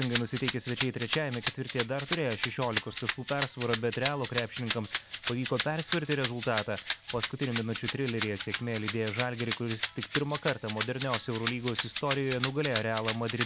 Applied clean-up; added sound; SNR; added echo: none; Rattle (instrument); -3 dB; none.